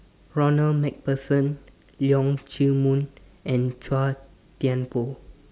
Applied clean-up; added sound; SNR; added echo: none; none; none; none.